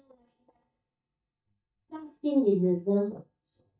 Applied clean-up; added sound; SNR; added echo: neural mask model DeepFilterNet 3.